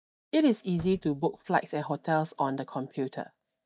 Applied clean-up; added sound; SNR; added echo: neural mask model DeepFilterNet 3.